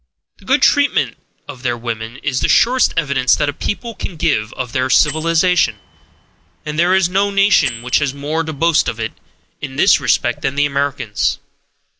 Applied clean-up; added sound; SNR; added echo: none; Bell; 17 dB; none.